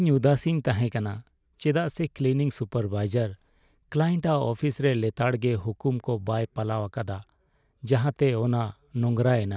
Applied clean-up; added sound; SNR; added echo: none; none; none; none.